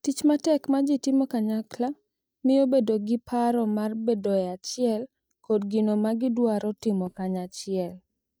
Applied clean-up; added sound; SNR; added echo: neural mask model DeepFilterNet 3.